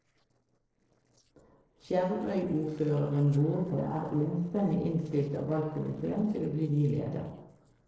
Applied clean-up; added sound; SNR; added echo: neural separator model SepFormer DNS4.